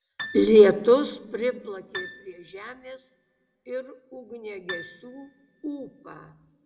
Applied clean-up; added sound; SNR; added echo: none; Piano; 18 dB; reverberation time 0.8 s.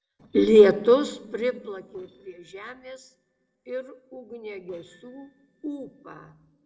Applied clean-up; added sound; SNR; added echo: neural separator model SepFormer DNS4.